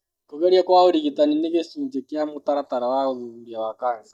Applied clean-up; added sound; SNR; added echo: neural mask model DeepFilterNet 3.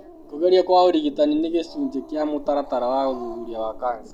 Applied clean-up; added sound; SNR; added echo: none; Growling; 18 dB; none.